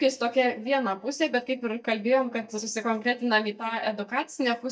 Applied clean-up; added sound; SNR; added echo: neural mask model DeepFilterNet 3.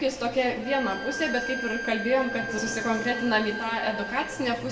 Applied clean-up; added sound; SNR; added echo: none; Bowed string instrument; 8 dB; reverberation time 1.8 s.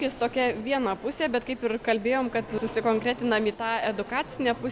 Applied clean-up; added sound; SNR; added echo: none; none; none; none.